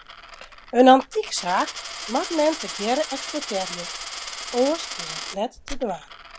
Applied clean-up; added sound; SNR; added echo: none; Coin (dropping); 10 dB; none.